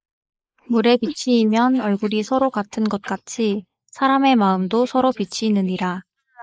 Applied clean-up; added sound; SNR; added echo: neural mask model Resemble Enhance denoiser.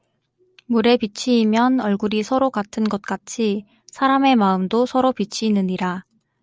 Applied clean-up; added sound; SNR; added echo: none; none; none; none.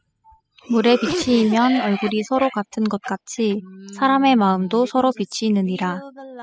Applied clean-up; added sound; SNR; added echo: classical method spectral subtraction.